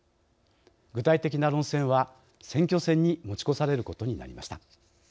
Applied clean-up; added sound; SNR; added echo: none; none; none; none.